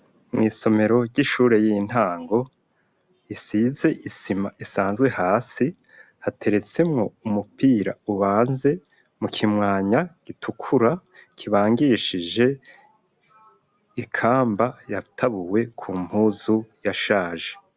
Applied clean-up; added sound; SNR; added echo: none; none; none; none.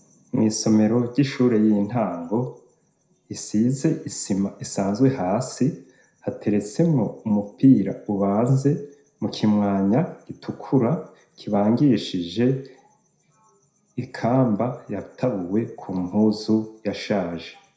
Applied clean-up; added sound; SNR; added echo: none; none; none; reverberation time 0.4 s.